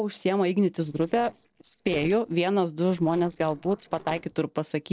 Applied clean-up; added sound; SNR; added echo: neural separator model SepFormer DNS4.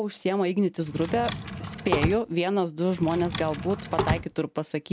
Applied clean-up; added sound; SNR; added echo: none; Drawer open or close; 5 dB; none.